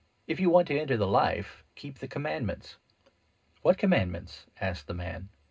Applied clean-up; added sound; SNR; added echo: none; none; none; reverberation time 0.2 s.